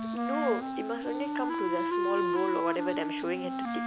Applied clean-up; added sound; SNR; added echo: none; Wind instrument, woodwind instrument; -2 dB; none.